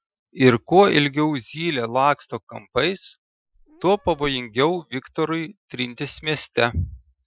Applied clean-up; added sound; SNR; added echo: classical method Wiener filter.